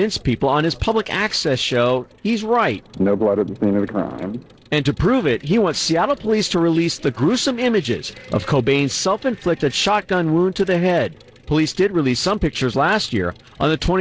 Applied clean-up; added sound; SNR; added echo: neural separator model SepFormer DNS4.